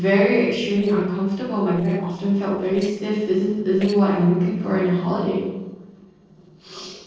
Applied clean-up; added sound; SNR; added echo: neural separator model SepFormer DNS4.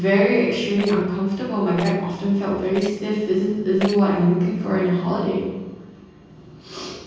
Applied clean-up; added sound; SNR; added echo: none; Rattle; 16 dB; reverberation time 1.3 s.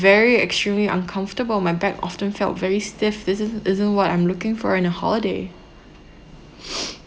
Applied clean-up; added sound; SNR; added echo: none; none; none; none.